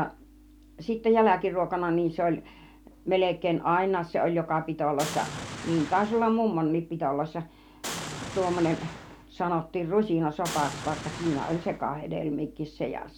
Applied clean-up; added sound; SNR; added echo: none; Boom; 10 dB; none.